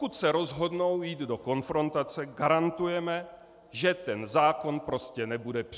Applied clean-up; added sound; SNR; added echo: none; none; none; none.